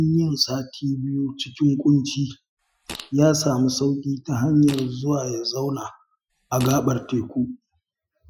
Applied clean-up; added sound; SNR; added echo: classical method Wiener filter.